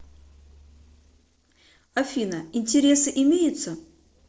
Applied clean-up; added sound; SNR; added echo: neural separator model SepFormer DNS4.